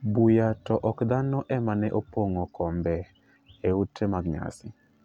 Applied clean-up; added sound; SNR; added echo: none; none; none; none.